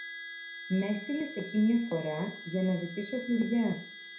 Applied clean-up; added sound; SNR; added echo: none; Harmonica; 13 dB; reverberation time 0.4 s.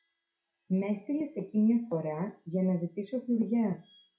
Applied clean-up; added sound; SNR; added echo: classical method WPE with log-MMSE.